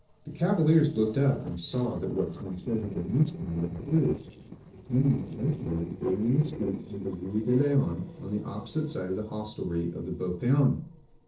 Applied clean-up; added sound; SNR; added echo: neural separator model SepFormer DNS4.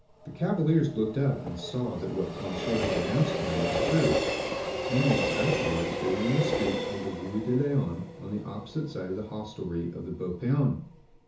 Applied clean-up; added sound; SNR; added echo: none; Train; 3 dB; reverberation time 0.6 s.